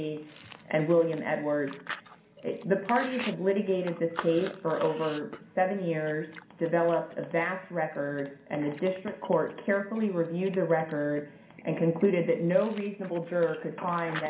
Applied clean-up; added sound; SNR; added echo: none; Chewing, mastication; 17 dB; reverberation time 0.5 s.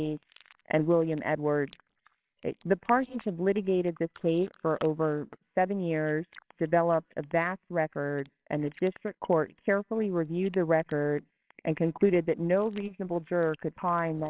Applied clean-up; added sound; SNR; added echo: neural separator model SepFormer WHAMR!.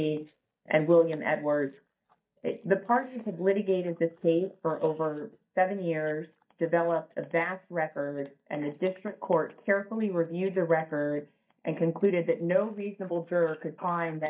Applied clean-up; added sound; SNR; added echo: neural mask model DeepFilterNet 3.